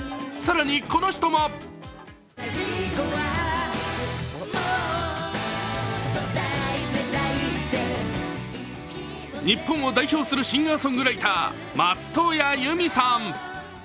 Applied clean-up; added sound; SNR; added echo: none; none; none; none.